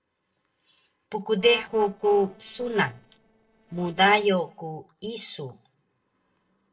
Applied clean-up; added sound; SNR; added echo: neural separator model SepFormer DNS4.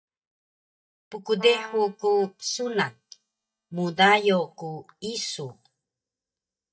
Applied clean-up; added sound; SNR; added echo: neural mask model DeepFilterNet 3.